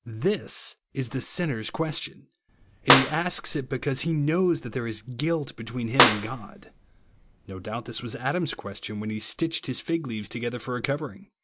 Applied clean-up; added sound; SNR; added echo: none; Clapping; 0 dB; none.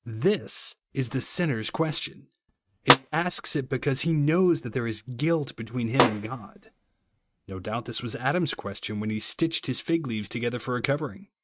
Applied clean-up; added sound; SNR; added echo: neural mask model RNNoise.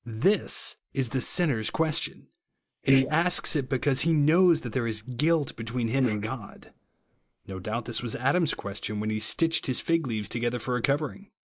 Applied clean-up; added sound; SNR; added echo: neural mask model Resemble Enhance denoiser.